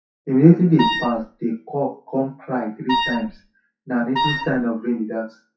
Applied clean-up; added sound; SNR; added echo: classical method WPE with log-MMSE.